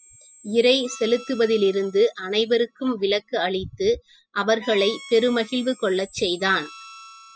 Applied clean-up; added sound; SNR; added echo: classical method spectral subtraction.